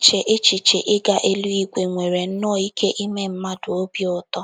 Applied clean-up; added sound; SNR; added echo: neural mask model Resemble Enhance denoiser.